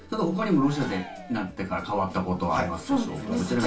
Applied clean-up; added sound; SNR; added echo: none; Cheering; 19 dB; reverberation time 0.2 s.